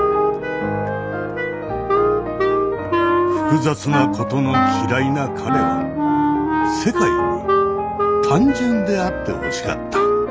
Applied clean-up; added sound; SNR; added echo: none; Wind instrument, woodwind instrument; -2 dB; none.